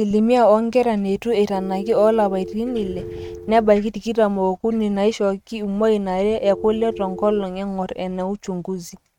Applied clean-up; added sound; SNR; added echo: neural mask model RNNoise.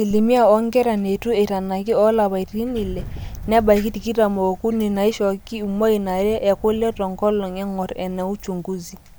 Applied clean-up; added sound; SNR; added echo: none; none; none; none.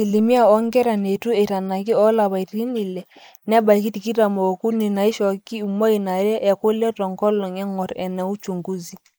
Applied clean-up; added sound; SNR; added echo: neural mask model Resemble Enhance denoiser.